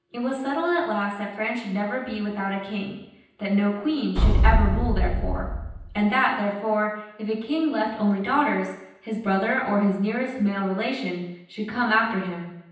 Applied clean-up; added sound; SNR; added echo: none; Boom; -4 dB; reverberation time 0.9 s.